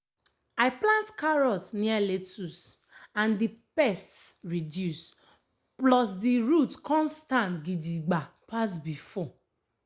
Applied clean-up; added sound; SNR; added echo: none; none; none; none.